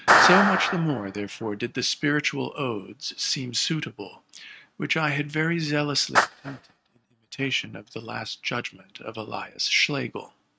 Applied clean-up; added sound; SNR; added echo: neural mask model RNNoise.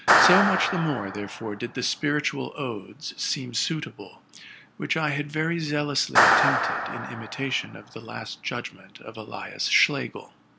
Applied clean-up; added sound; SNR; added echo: none; Clapping; -2 dB; none.